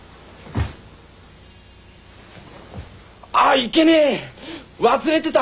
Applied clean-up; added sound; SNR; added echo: none; none; none; none.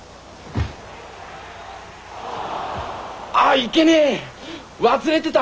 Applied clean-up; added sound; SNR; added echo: none; Cheering; 13 dB; none.